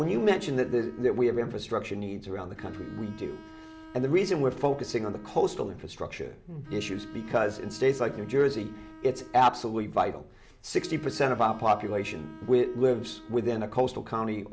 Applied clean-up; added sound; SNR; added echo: none; Bowed string instrument; 19 dB; none.